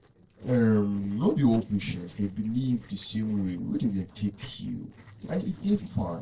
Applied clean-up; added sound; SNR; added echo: neural separator model SepFormer DNS4.